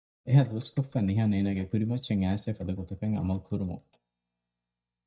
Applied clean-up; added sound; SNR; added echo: neural mask model DeepFilterNet 3.